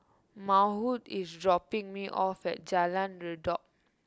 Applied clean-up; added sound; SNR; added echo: none; none; none; none.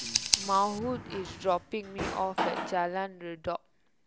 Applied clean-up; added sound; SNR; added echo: none; Drawer open or close + Scissors; 3 dB; none.